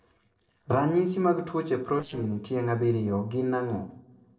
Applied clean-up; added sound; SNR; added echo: neural separator model SepFormer DNS4.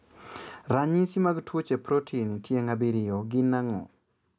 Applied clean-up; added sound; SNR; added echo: none; none; none; none.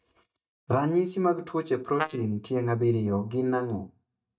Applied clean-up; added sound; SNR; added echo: neural mask model DeepFilterNet 3.